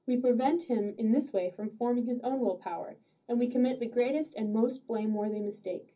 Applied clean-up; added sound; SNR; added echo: none; none; none; reverberation time 0.4 s.